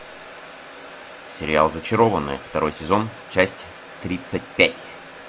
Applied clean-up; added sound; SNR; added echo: none; none; none; none.